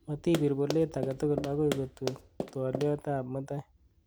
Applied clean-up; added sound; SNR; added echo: none; Run; 8 dB; none.